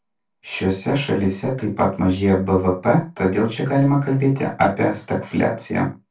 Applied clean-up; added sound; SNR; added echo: none; none; none; reverberation time 0.2 s.